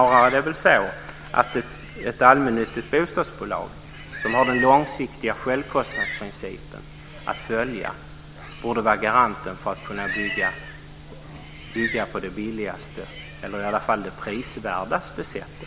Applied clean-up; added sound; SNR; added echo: none; Livestock, farm animals, working animals; 12 dB; none.